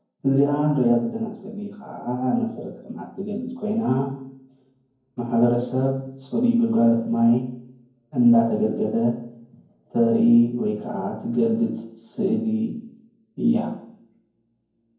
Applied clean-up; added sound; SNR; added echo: none; none; none; reverberation time 0.9 s.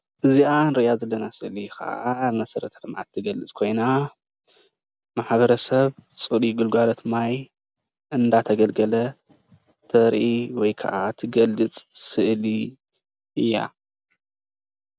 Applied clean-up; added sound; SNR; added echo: none; none; none; none.